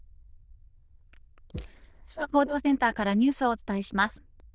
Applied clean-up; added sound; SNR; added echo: neural diffusion model UNIVERSE++.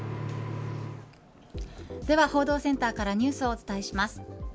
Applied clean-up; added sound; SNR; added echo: none; none; none; none.